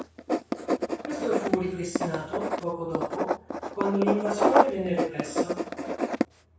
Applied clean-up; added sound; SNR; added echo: none; Writing; -3 dB; reverberation time 0.6 s.